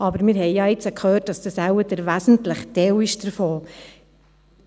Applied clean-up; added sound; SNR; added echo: none; none; none; none.